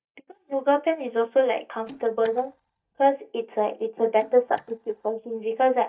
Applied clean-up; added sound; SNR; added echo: neural mask model DeepFilterNet 3.